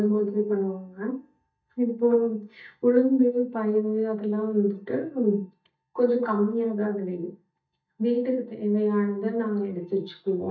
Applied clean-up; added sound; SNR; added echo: neural mask model DeepFilterNet 3.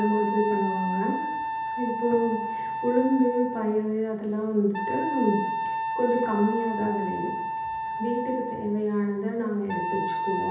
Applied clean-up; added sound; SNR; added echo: none; Wind instrument, woodwind instrument; 4 dB; reverberation time 0.9 s.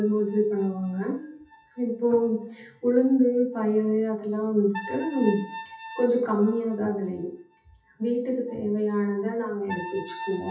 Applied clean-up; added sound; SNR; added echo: classical method WPE with log-MMSE.